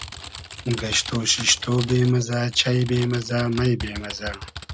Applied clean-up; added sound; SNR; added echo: none; Typing; 13 dB; none.